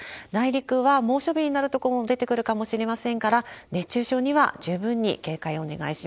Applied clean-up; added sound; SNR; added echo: neural mask model Resemble Enhance denoiser.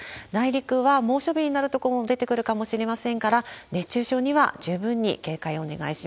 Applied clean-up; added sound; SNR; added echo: none; none; none; none.